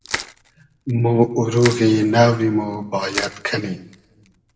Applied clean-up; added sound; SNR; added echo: none; Crushing; 14 dB; reverberation time 0.7 s.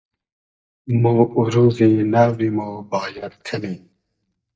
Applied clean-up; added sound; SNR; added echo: neural mask model DeepFilterNet 3.